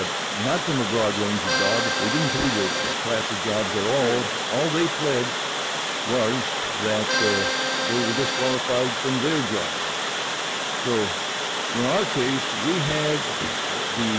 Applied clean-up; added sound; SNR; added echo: none; Water + Accordion; -1 dB; none.